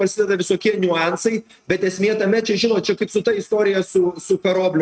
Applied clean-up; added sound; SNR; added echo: neural mask model RNNoise.